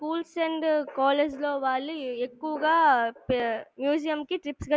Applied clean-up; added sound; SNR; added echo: none; none; none; none.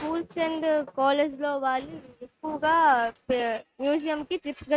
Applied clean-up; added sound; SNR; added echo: neural mask model RNNoise.